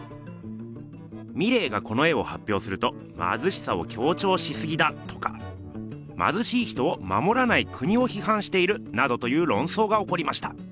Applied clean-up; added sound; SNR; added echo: none; none; none; none.